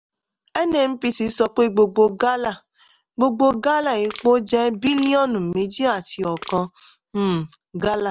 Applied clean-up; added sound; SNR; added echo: none; Crushing; 17 dB; none.